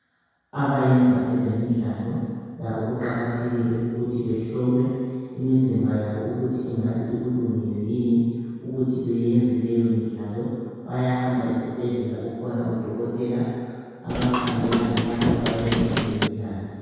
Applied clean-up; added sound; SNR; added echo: none; Hammer / Wood; 2 dB; reverberation time 2.0 s.